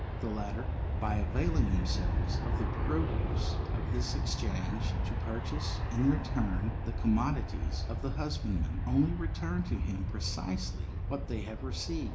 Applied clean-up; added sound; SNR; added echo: none; Aircraft; -3 dB; reverberation time 0.4 s.